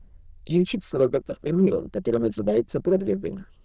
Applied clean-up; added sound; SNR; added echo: neural diffusion model UNIVERSE++.